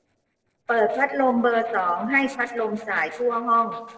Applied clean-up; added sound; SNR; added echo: neural separator model SepFormer DNS4.